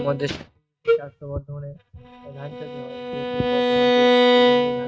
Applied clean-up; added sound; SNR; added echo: neural mask model RNNoise.